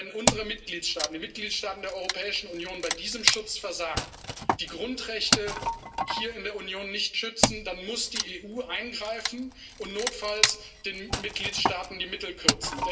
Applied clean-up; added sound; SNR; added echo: none; Wood; -2 dB; reverberation time 0.2 s.